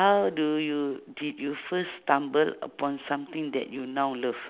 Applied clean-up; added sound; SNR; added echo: none; none; none; none.